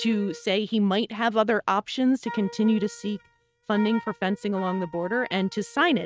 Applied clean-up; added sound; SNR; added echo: neural mask model RNNoise.